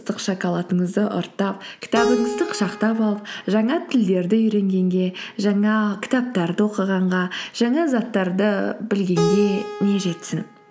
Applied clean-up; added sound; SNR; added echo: none; Keyboard (musical); 11 dB; none.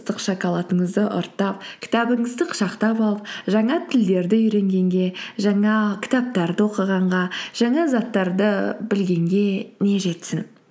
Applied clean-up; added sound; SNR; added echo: none; none; none; none.